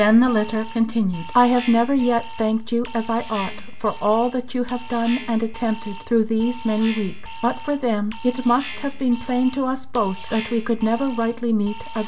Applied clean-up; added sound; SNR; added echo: none; Alarm; 10 dB; none.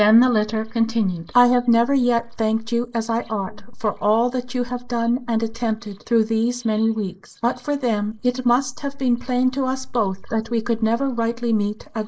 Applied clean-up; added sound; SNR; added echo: neural mask model Resemble Enhance denoiser.